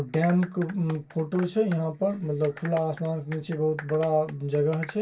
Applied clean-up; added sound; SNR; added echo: none; Clapping; 16 dB; reverberation time 0.1 s.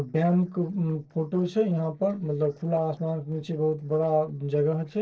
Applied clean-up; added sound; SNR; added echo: neural separator model SepFormer DNS4.